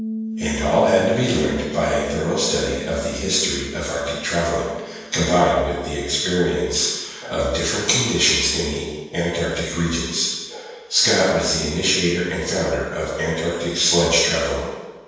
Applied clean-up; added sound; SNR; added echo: none; Piano; 15 dB; reverberation time 1.2 s.